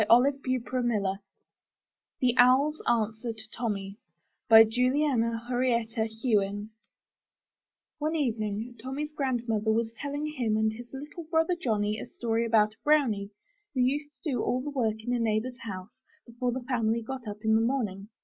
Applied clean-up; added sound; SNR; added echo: none; none; none; none.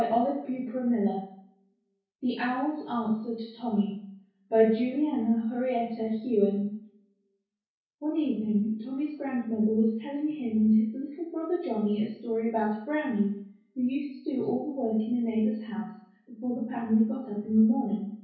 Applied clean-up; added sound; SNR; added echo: none; none; none; reverberation time 0.6 s.